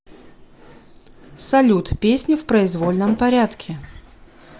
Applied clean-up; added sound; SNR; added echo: none; none; none; none.